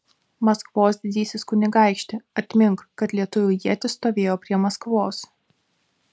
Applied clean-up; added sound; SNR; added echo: none; none; none; none.